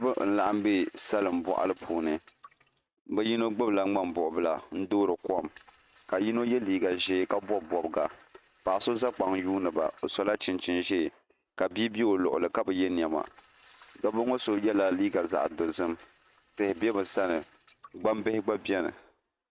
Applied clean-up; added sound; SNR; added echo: neural mask model RNNoise.